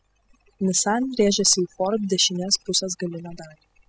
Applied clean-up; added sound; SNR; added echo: classical method spectral subtraction.